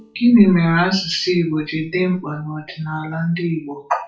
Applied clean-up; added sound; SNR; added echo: classical method WPE with log-MMSE.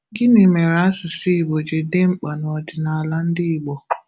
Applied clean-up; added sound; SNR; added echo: none; none; none; none.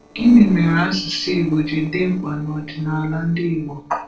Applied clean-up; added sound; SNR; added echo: neural separator model SepFormer DNS4.